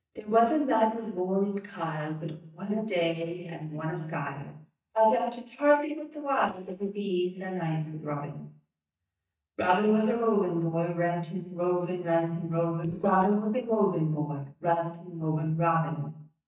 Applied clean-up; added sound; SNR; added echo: neural mask model DeepFilterNet 3.